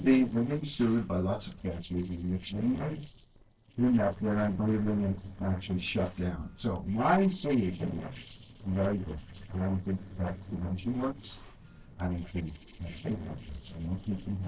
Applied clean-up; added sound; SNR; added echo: neural separator model SepFormer DNS4.